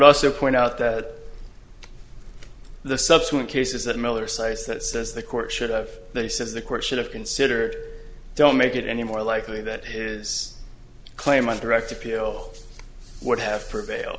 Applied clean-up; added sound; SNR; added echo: none; none; none; none.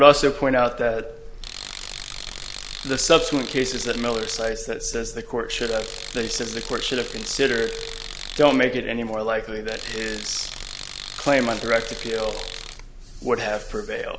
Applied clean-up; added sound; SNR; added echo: none; Tools; 12 dB; none.